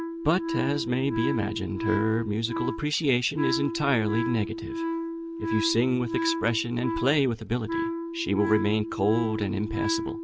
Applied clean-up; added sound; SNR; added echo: none; Wind instrument, woodwind instrument; 4 dB; none.